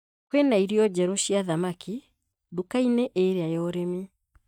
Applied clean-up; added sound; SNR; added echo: neural mask model DeepFilterNet 3.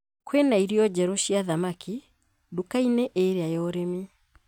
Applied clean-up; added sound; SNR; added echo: none; none; none; none.